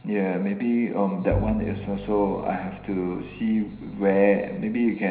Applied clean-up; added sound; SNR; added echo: none; Bowed string instrument; 11 dB; reverberation time 0.9 s.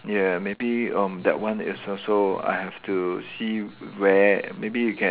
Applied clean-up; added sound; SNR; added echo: none; none; none; none.